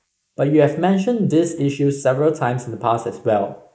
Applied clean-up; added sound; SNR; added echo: neural mask model Resemble Enhance denoiser.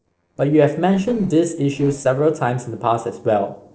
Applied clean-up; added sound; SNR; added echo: neural separator model SepFormer DNS4.